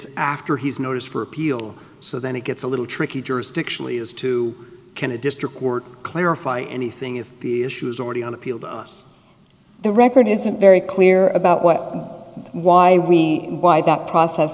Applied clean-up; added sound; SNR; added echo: none; none; none; none.